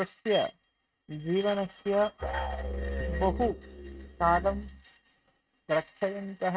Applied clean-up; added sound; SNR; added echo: neural mask model RNNoise.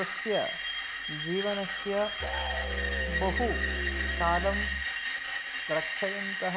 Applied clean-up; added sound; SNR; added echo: none; Musical instrument + Screech; -2 dB; none.